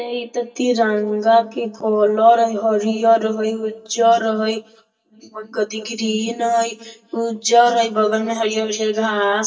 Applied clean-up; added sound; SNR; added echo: neural mask model DeepFilterNet 3.